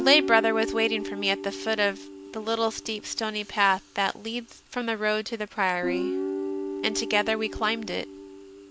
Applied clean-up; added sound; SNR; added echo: none; Guitar; 7 dB; none.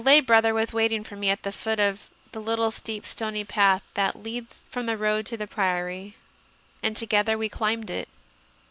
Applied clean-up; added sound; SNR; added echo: none; none; none; none.